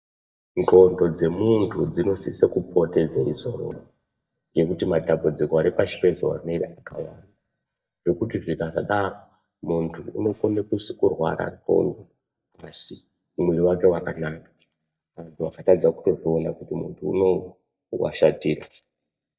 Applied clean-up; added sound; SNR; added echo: neural mask model DeepFilterNet 3.